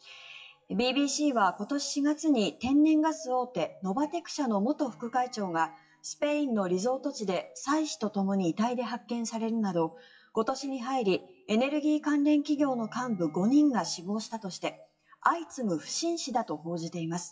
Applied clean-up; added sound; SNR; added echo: classical method WPE with log-MMSE.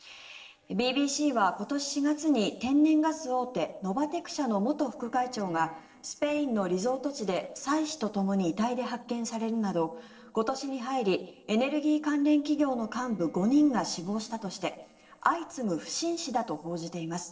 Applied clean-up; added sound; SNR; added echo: neural separator model SepFormer DNS4.